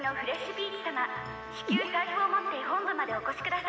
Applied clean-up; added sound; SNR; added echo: none; Brass instrument; 12 dB; none.